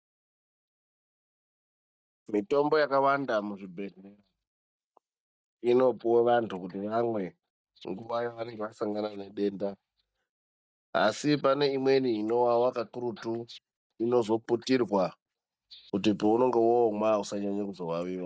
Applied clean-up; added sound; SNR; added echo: neural mask model DeepFilterNet 3.